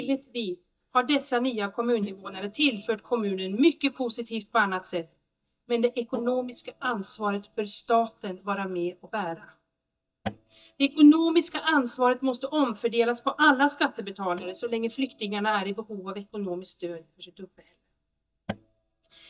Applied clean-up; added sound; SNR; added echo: neural mask model DeepFilterNet 3.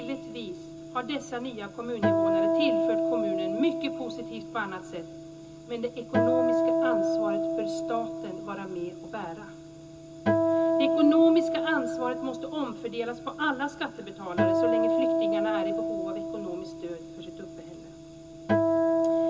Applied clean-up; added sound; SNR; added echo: none; Acoustic guitar; -4 dB; reverberation time 0.2 s.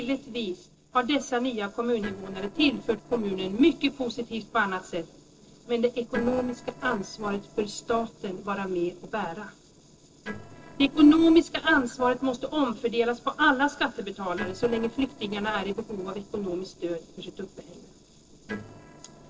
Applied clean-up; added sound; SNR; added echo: neural separator model SepFormer DNS4.